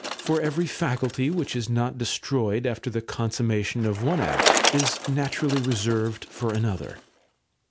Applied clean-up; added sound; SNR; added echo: none; Bicycle; 5 dB; none.